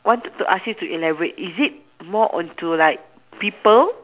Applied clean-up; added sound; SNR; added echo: none; none; none; none.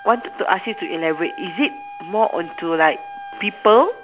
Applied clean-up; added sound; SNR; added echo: none; Wind instrument, woodwind instrument; 16 dB; none.